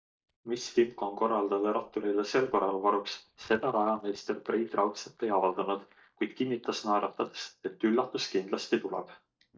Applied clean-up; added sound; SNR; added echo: neural mask model DeepFilterNet 3.